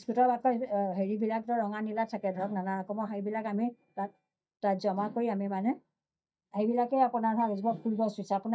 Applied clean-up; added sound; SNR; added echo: neural mask model DeepFilterNet 3.